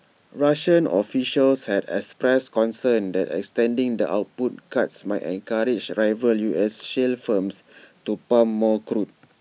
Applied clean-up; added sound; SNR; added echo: none; none; none; none.